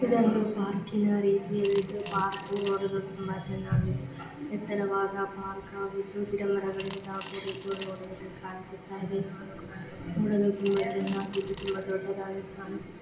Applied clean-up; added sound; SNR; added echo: none; Coin (dropping) / Glass; 12 dB; reverberation time 0.8 s.